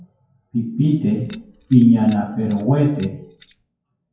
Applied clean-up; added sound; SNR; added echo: classical method WPE with log-MMSE.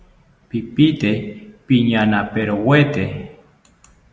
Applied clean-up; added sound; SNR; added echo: none; none; none; none.